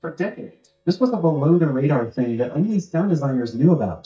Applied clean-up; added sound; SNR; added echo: neural mask model DeepFilterNet 3.